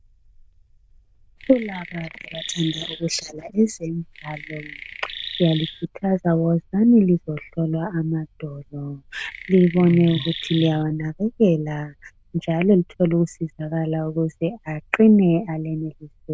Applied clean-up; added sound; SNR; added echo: neural diffusion model UNIVERSE++.